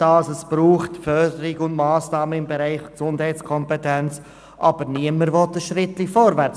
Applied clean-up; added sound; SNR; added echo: none; none; none; none.